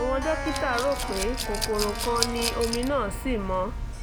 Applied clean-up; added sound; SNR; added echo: none; Keyboard (musical) + Rattle / Glass; 2 dB; none.